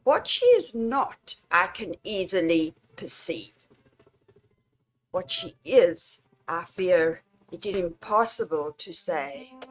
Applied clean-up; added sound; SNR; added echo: neural mask model RNNoise.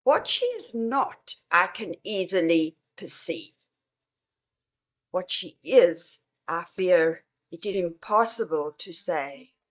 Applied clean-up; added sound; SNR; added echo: neural mask model DeepFilterNet 3.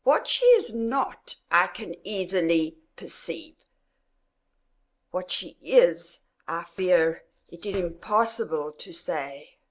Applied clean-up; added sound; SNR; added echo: none; none; none; none.